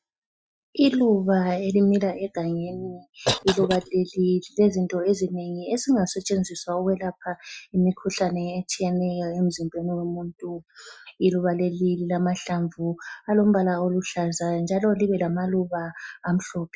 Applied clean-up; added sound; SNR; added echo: classical method Wiener filter.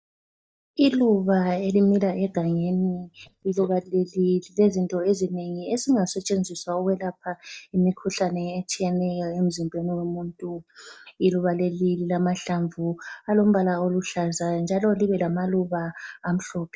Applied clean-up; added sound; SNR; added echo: neural mask model DeepFilterNet 3.